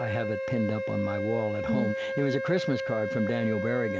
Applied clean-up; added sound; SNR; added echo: none; Wind instrument, woodwind instrument; 3 dB; none.